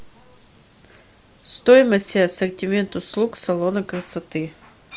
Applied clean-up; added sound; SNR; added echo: none; none; none; none.